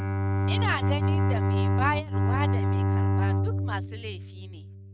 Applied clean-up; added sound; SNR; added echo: neural mask model RNNoise.